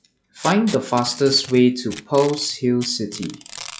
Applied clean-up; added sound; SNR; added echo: classical method log-MMSE.